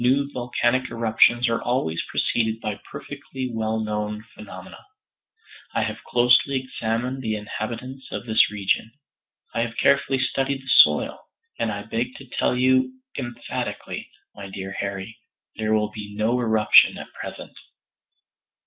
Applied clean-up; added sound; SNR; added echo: none; none; none; none.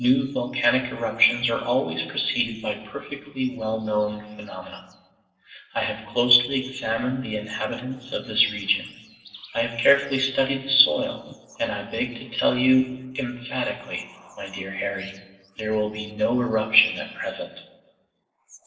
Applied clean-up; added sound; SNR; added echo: neural separator model SepFormer DNS4.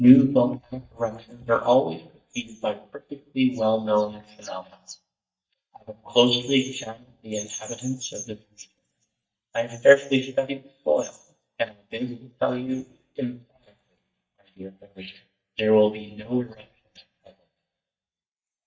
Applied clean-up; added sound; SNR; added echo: neural mask model DeepFilterNet 3.